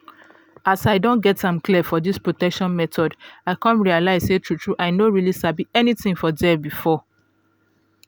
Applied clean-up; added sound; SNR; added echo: none; none; none; none.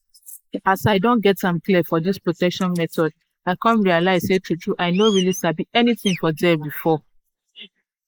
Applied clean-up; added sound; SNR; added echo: neural mask model Resemble Enhance denoiser.